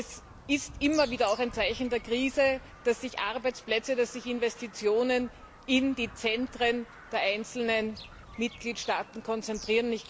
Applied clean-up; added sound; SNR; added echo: none; Bird vocalization, bird call, bird song; 18 dB; none.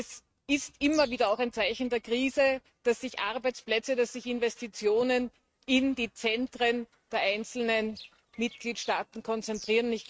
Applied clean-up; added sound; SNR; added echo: neural mask model RNNoise.